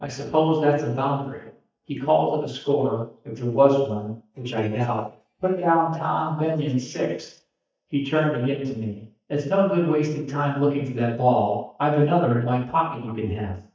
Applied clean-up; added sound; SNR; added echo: neural mask model DeepFilterNet 3.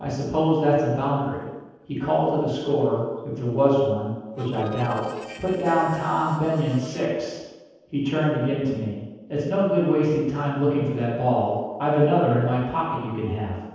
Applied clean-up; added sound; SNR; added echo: neural separator model SepFormer DNS4.